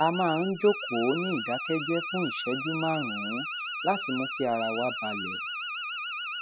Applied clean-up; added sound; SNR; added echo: classical method spectral subtraction.